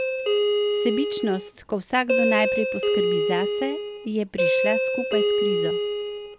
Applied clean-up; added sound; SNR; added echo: none; Doorbell; -5 dB; none.